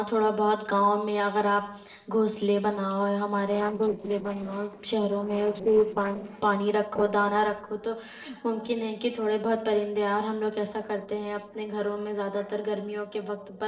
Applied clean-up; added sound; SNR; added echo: neural separator model SepFormer DNS4.